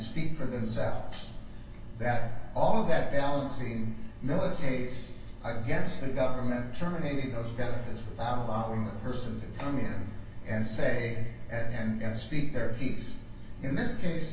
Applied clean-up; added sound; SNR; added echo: none; none; none; reverberation time 0.3 s.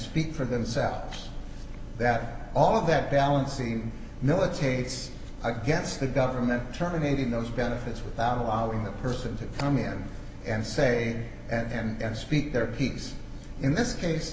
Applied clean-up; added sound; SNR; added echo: none; none; none; none.